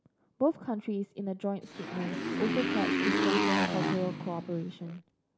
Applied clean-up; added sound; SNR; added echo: none; Motorcycle; -3 dB; none.